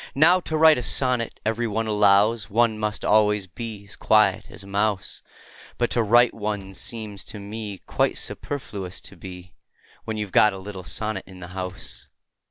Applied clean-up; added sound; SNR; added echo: none; Gunshot, gunfire; 18 dB; none.